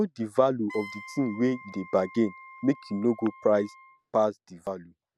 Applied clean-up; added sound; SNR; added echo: none; Wind instrument, woodwind instrument; 19 dB; none.